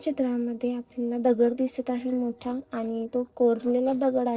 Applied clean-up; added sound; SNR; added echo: neural separator model SepFormer DNS4.